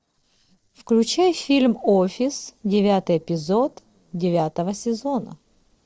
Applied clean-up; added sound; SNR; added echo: neural separator model SepFormer DNS4.